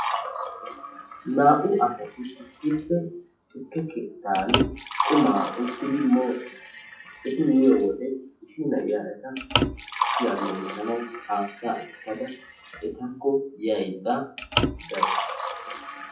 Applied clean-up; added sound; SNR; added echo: classical method WPE with log-MMSE.